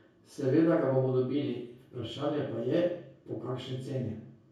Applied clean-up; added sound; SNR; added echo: none; none; none; reverberation time 0.6 s.